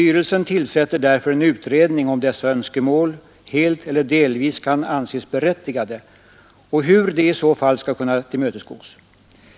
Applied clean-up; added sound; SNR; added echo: none; none; none; none.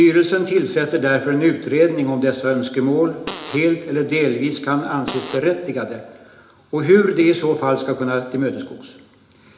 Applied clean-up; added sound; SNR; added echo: none; Fart; 14 dB; reverberation time 0.8 s.